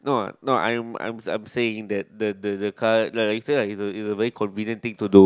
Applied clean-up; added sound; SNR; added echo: none; none; none; none.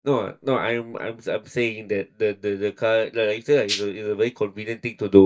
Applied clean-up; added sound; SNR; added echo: neural mask model DeepFilterNet 3.